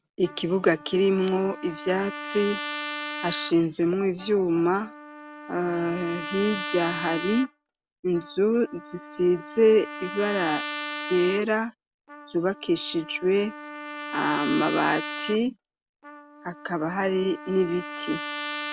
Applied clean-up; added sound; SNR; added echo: none; Trumpet; 11 dB; none.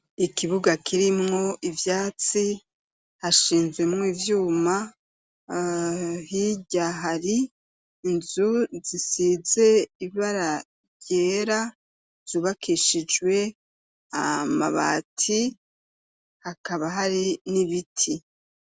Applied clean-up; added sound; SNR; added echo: none; none; none; none.